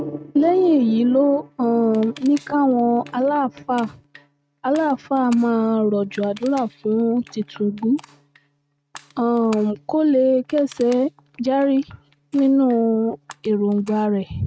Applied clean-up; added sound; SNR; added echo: neural mask model RNNoise.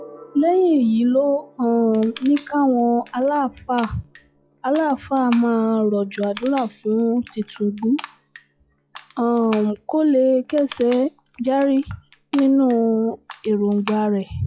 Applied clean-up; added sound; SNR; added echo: classical method log-MMSE.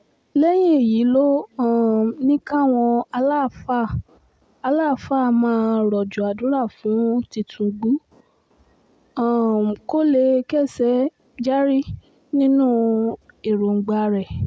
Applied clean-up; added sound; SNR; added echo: none; none; none; none.